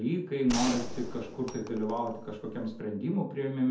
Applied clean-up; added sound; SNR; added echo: none; Gunshot, gunfire; 8 dB; reverberation time 0.5 s.